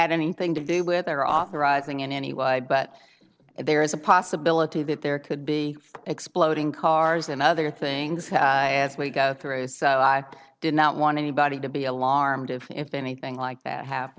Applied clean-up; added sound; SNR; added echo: neural separator model SepFormer DNS4.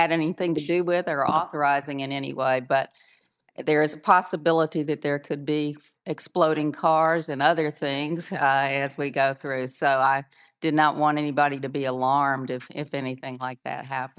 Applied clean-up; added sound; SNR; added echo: neural mask model DeepFilterNet 3.